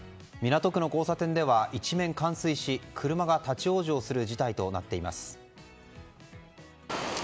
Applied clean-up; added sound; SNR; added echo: none; none; none; none.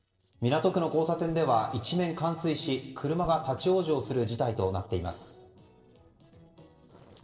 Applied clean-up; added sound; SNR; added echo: neural separator model SepFormer DNS4.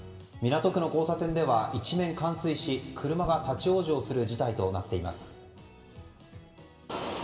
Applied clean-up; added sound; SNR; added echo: none; Explosion; 17 dB; reverberation time 1.7 s.